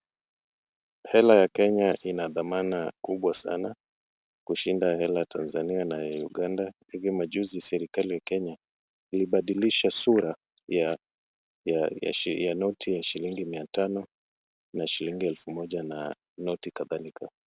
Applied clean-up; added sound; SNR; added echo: none; none; none; none.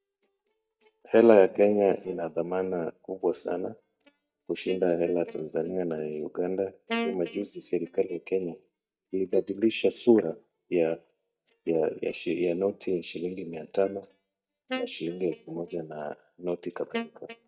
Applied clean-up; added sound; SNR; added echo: neural mask model DeepFilterNet 3.